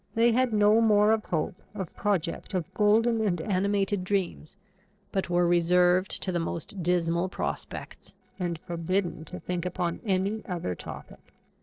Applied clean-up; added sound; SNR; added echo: neural separator model SepFormer DNS4.